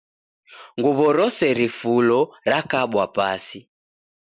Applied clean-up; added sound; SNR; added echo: none; none; none; none.